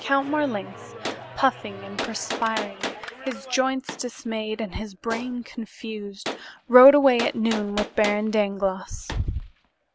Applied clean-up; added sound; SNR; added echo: none; Gunshot, gunfire + Clapping; 12 dB; none.